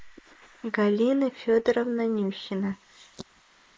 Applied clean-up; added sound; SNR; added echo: neural mask model Resemble Enhance denoiser.